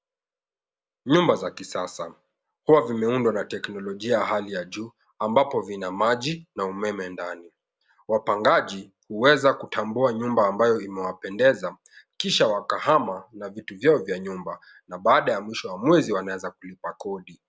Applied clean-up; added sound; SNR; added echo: none; none; none; none.